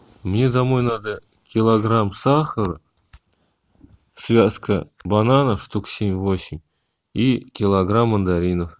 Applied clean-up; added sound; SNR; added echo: none; none; none; none.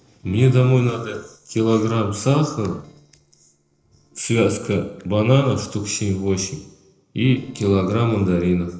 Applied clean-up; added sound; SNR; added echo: neural separator model SepFormer DNS4.